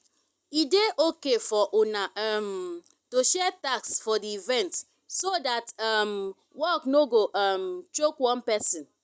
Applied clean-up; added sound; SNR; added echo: none; none; none; none.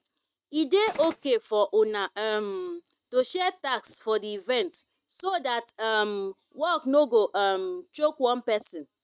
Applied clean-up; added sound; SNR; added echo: neural mask model RNNoise.